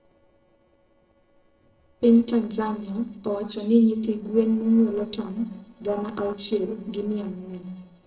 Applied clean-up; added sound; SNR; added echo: neural separator model SepFormer DNS4.